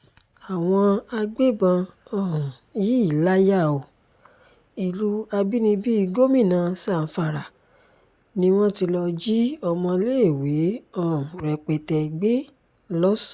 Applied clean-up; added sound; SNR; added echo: none; none; none; none.